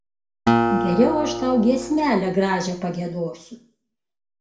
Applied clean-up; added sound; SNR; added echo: none; Acoustic guitar; 3 dB; reverberation time 0.4 s.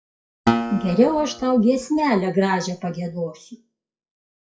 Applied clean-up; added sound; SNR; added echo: classical method WPE with log-MMSE.